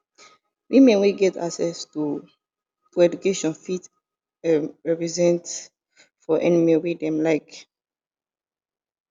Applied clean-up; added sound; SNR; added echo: none; none; none; none.